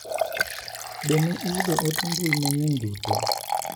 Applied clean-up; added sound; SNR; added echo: none; Liquid; 1 dB; none.